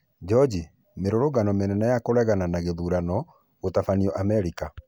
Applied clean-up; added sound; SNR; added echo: none; none; none; none.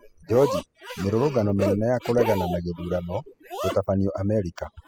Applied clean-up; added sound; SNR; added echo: classical method spectral subtraction.